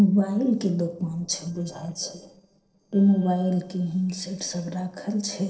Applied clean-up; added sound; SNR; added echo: neural separator model SepFormer DNS4.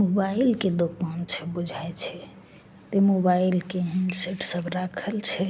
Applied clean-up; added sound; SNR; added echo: none; none; none; none.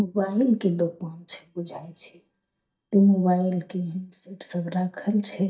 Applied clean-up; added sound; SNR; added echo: neural mask model DeepFilterNet 3.